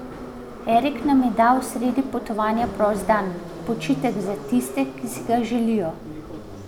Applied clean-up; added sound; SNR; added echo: none; Subway, metro, underground; 11 dB; none.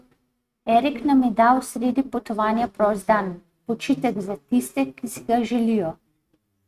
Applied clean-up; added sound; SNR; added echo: neural mask model RNNoise.